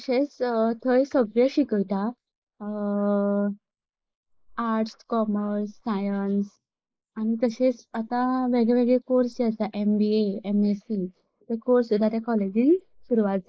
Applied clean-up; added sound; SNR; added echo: neural mask model Resemble Enhance denoiser.